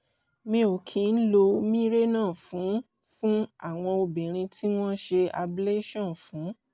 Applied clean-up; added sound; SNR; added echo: none; none; none; none.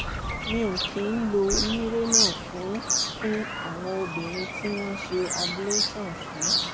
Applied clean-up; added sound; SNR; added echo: none; Bird vocalization, bird call, bird song; -1 dB; none.